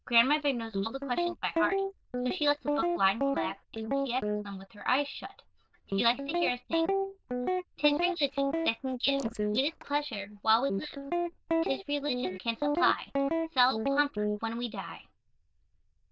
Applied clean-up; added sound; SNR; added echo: neural diffusion model UNIVERSE++.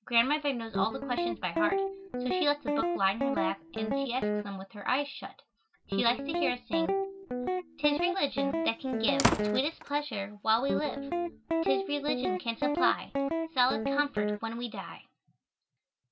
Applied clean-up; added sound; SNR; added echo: none; Guitar + Slam; -1 dB; none.